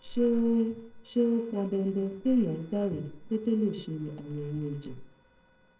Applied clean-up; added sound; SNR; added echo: neural separator model SepFormer DNS4.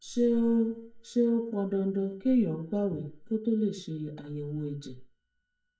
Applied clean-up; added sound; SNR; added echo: neural mask model DeepFilterNet 3.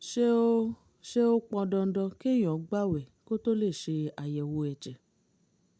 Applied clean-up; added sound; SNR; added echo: none; none; none; none.